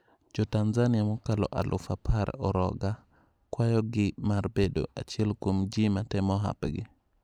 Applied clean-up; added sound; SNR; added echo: none; none; none; none.